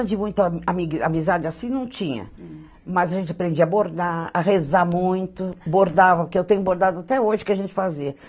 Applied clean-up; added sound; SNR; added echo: none; none; none; none.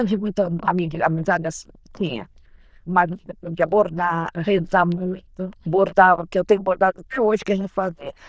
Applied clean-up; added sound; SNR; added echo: neural diffusion model UNIVERSE++.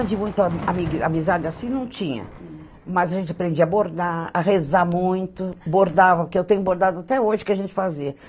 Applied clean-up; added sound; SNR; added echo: none; Thunder; 19 dB; none.